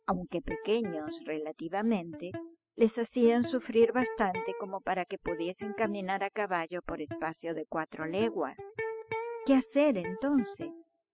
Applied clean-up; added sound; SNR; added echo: classical method spectral subtraction.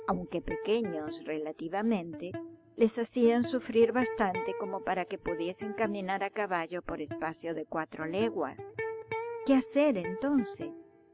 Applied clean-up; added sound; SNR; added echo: none; Electric guitar; 10 dB; none.